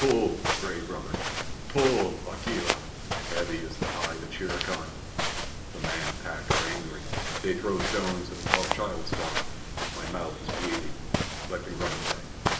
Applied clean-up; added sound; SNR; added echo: none; Walk, footsteps; -1 dB; reverberation time 0.8 s.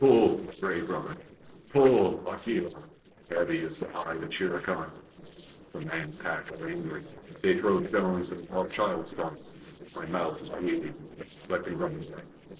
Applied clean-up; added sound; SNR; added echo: neural separator model SepFormer DNS4.